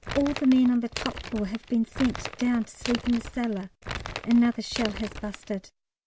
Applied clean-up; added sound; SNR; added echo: none; Crumpling, crinkling; 10 dB; none.